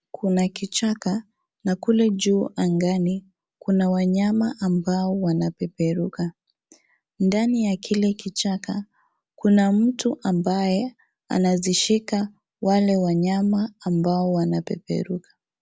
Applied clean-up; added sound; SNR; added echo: none; none; none; none.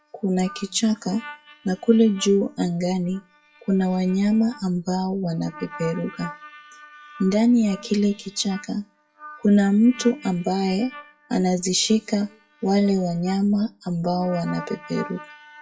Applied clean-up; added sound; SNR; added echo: classical method WPE with log-MMSE.